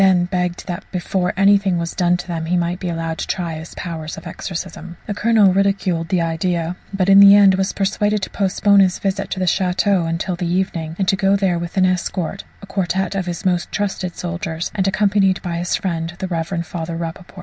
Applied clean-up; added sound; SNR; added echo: none; none; none; none.